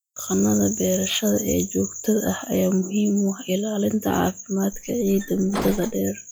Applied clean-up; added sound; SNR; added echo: classical method log-MMSE.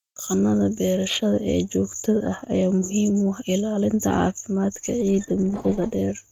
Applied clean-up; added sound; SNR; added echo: neural mask model RNNoise.